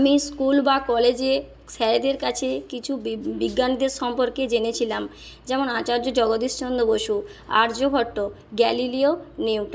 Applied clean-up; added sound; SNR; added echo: none; none; none; none.